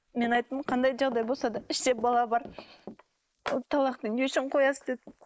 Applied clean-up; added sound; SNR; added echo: neural mask model Resemble Enhance denoiser.